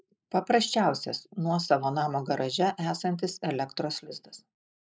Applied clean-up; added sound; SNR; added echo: neural mask model Resemble Enhance denoiser.